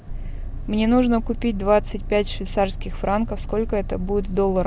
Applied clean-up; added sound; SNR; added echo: none; none; none; none.